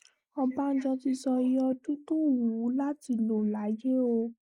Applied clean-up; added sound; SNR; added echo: neural mask model Resemble Enhance denoiser.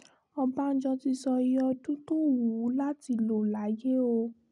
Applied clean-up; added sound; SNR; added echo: none; none; none; none.